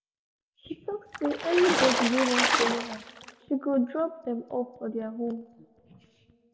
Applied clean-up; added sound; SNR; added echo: none; Water / Splash, splatter; -2 dB; reverberation time 1.3 s.